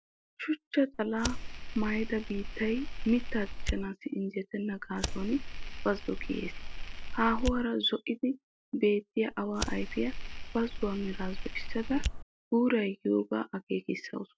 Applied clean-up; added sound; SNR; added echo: none; Fire; 3 dB; none.